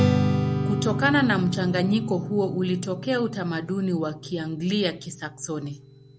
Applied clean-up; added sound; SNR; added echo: none; Strum; 2 dB; none.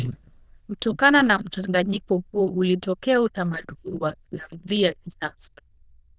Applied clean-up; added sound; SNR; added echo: neural diffusion model UNIVERSE++.